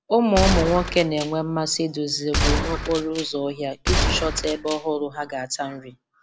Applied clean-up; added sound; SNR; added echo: none; Gunshot, gunfire; 2 dB; none.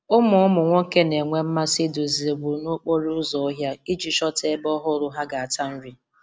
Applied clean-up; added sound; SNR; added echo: none; none; none; none.